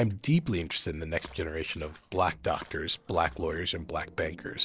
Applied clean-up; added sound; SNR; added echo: neural separator model SepFormer DNS4.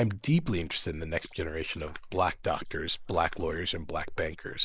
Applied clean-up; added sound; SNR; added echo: neural mask model Resemble Enhance denoiser.